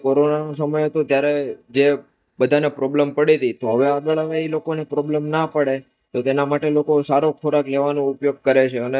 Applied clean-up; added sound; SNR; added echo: neural mask model DeepFilterNet 3.